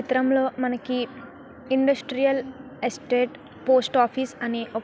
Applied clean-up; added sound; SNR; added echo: none; none; none; none.